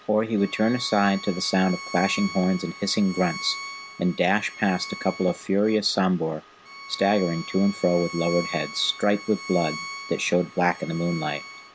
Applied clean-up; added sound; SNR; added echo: none; Bowed string instrument; 14 dB; none.